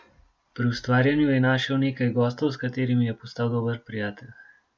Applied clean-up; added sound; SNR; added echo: none; none; none; none.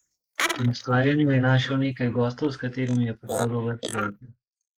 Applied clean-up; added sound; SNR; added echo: neural mask model Resemble Enhance denoiser.